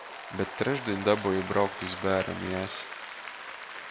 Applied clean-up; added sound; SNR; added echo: none; Applause; 9 dB; none.